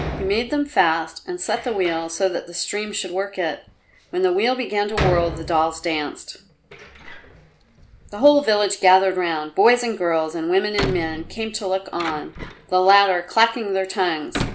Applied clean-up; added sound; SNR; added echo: none; Door; 12 dB; none.